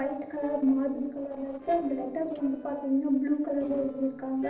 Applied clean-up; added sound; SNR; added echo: neural separator model SepFormer DNS4.